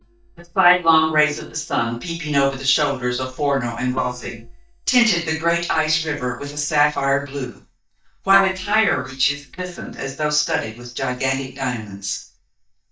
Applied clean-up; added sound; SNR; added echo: neural mask model DeepFilterNet 3.